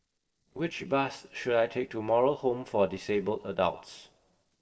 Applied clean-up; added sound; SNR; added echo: neural separator model SepFormer DNS4.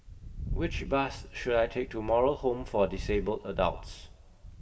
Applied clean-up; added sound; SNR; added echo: none; Wind; 8 dB; reverberation time 0.9 s.